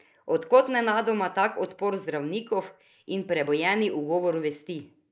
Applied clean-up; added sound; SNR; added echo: neural mask model Resemble Enhance denoiser.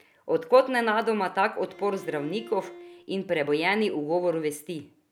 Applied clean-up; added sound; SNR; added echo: none; Bowed string instrument; 19 dB; none.